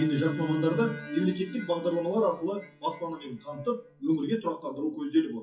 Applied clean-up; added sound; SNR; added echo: classical method WPE with log-MMSE.